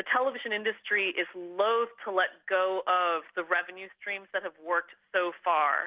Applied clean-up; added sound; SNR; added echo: none; none; none; none.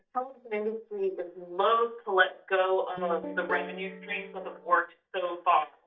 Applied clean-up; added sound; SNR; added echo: neural mask model DeepFilterNet 3.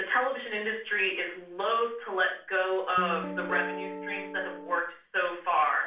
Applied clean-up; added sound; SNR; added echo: none; Guitar; 8 dB; reverberation time 0.4 s.